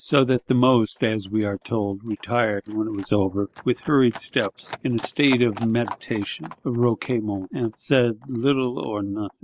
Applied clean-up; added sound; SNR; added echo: neural mask model Resemble Enhance denoiser.